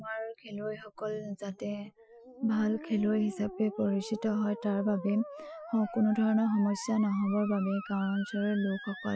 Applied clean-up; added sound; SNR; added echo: classical method Wiener filter.